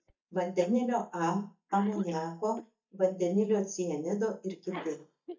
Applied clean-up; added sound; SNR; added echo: neural mask model DeepFilterNet 3.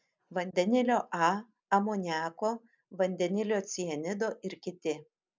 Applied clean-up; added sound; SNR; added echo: none; none; none; none.